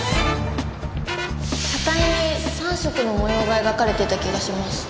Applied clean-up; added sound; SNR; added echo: none; none; none; none.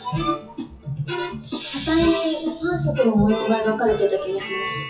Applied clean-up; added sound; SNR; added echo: classical method WPE with log-MMSE.